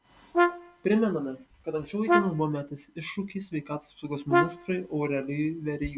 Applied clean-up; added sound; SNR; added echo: none; Brass instrument; -2 dB; none.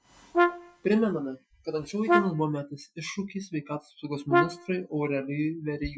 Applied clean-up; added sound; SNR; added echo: classical method Wiener filter.